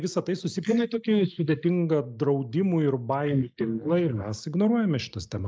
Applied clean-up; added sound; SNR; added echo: neural mask model Resemble Enhance denoiser.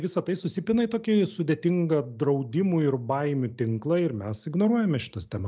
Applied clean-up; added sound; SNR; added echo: none; none; none; none.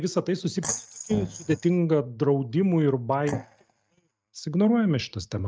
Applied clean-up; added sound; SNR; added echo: neural mask model RNNoise.